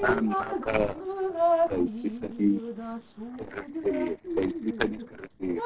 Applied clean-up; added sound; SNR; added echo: neural separator model SepFormer DNS4.